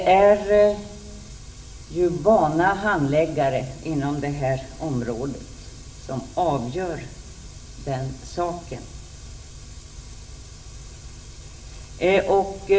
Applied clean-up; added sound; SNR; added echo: none; none; none; reverberation time 1.4 s.